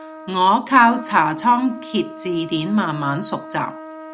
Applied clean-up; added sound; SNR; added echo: none; Trumpet; 16 dB; none.